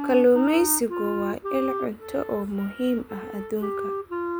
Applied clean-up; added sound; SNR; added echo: none; Wind instrument, woodwind instrument; 6 dB; none.